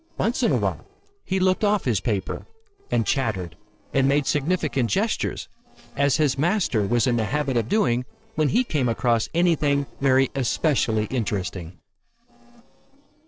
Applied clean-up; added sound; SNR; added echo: neural separator model SepFormer DNS4.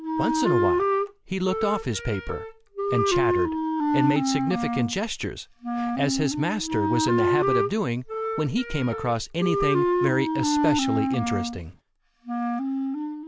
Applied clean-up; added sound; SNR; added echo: none; Wind instrument, woodwind instrument; -2 dB; none.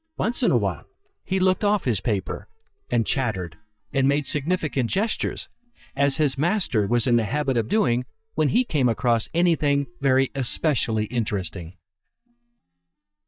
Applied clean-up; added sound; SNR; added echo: neural mask model DeepFilterNet 3.